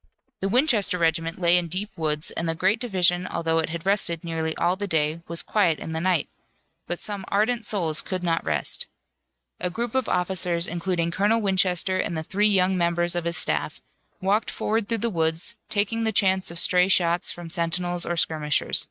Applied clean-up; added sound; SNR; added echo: neural mask model RNNoise.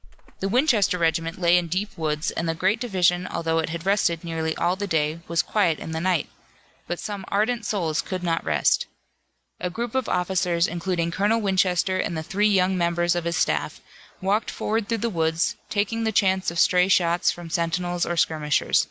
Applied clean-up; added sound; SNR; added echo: none; Water / Splash, splatter; 16 dB; none.